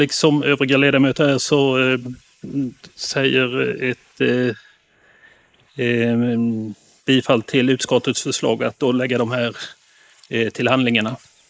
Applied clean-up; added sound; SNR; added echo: neural mask model Resemble Enhance denoiser.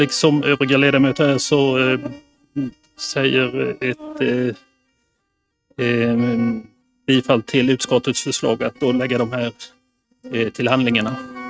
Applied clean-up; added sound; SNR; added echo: neural mask model RNNoise.